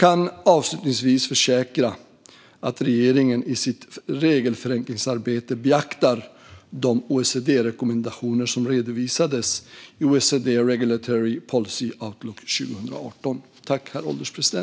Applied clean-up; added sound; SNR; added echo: none; none; none; none.